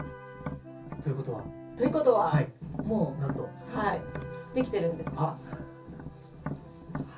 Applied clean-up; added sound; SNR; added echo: none; Tap; 10 dB; reverberation time 0.3 s.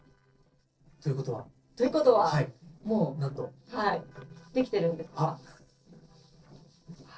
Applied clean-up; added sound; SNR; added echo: neural separator model SepFormer DNS4.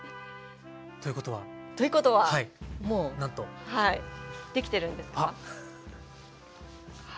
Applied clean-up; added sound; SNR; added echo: none; none; none; none.